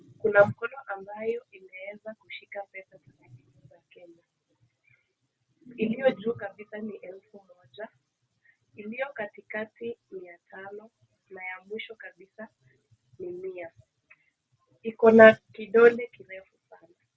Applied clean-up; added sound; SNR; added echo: none; none; none; none.